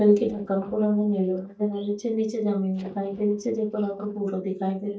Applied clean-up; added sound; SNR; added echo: neural mask model DeepFilterNet 3.